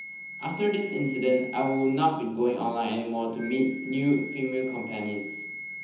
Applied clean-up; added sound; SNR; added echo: none; Wind instrument, woodwind instrument; 13 dB; reverberation time 0.8 s.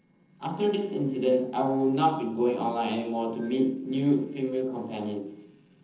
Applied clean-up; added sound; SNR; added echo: neural separator model SepFormer DNS4.